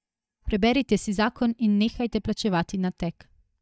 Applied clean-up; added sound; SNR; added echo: neural mask model DeepFilterNet 3.